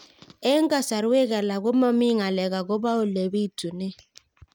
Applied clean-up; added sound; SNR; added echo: none; none; none; none.